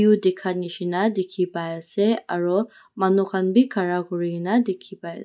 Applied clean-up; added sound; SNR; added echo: none; none; none; none.